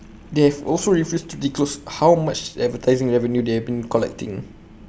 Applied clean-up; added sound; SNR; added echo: none; none; none; none.